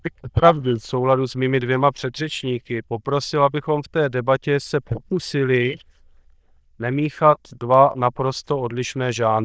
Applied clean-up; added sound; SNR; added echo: neural diffusion model UNIVERSE++.